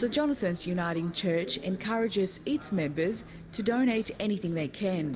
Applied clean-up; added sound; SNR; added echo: none; none; none; reverberation time 0.5 s.